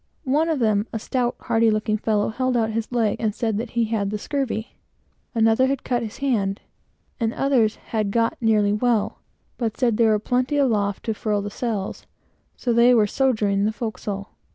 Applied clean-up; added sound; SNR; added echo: none; none; none; none.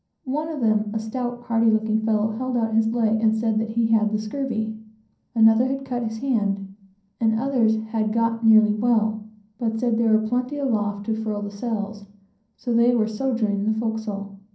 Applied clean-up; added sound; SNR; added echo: none; none; none; reverberation time 0.6 s.